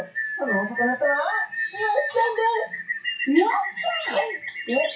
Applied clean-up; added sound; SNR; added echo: classical method WPE with log-MMSE.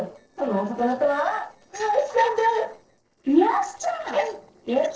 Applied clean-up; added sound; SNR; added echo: neural separator model SepFormer DNS4.